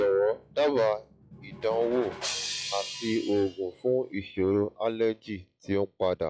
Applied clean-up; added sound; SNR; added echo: classical method log-MMSE.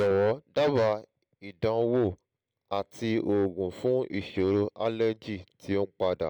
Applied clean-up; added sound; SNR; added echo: none; none; none; none.